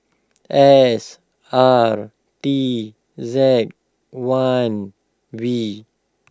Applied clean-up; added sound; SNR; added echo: none; none; none; none.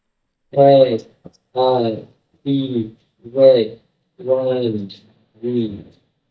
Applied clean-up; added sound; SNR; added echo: neural mask model DeepFilterNet 3.